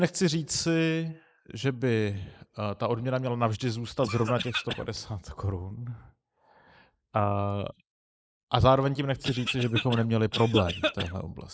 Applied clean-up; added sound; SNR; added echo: neural mask model Resemble Enhance denoiser.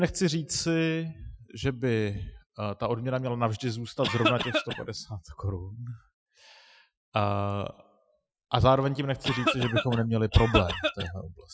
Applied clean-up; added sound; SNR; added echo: classical method Wiener filter.